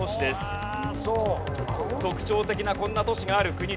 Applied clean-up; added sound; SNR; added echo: none; none; none; none.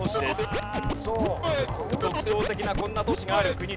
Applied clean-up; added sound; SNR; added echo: none; Scratching (performance technique); 1 dB; none.